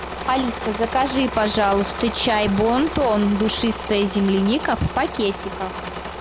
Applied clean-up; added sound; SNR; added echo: none; Engine / Mechanisms; 9 dB; none.